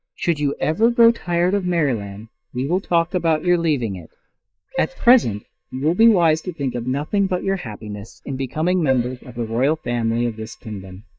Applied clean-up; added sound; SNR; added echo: neural mask model DeepFilterNet 3.